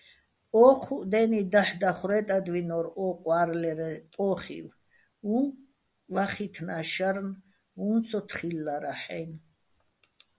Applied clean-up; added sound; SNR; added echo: none; none; none; none.